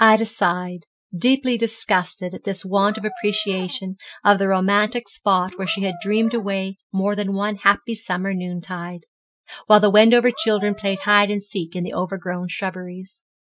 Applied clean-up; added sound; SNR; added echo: classical method Wiener filter.